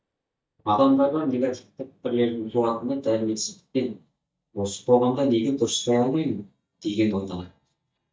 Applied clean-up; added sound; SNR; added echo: neural mask model DeepFilterNet 3.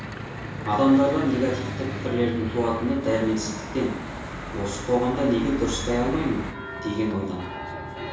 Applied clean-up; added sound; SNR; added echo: none; Church bell / Traffic noise, roadway noise; 8 dB; reverberation time 0.7 s.